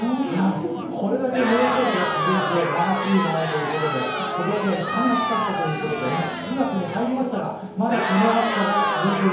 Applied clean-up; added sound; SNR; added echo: none; Crowd; 2 dB; reverberation time 1.0 s.